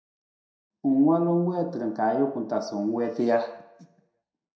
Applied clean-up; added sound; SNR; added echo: none; none; none; reverberation time 0.6 s.